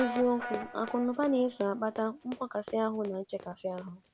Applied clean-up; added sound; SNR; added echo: none; Run + Guitar; 12 dB; none.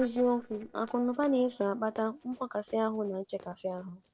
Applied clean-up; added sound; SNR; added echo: neural separator model SepFormer DNS4.